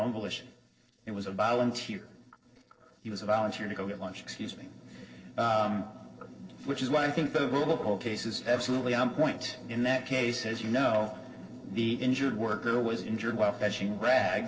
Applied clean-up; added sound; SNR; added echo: neural separator model SepFormer DNS4.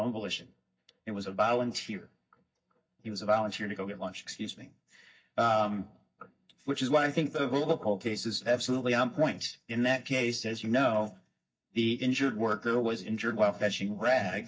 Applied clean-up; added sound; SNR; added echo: neural mask model DeepFilterNet 3.